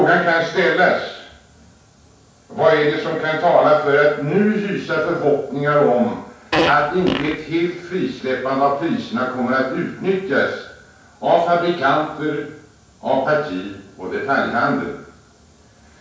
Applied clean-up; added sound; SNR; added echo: none; Fart; 3 dB; reverberation time 0.5 s.